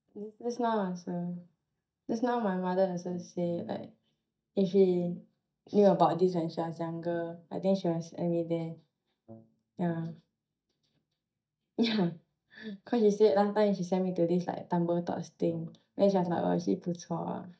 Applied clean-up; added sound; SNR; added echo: neural mask model DeepFilterNet 3.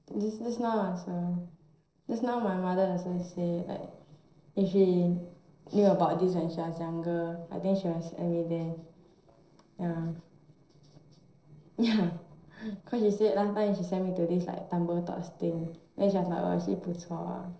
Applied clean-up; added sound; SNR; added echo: neural separator model SepFormer DNS4.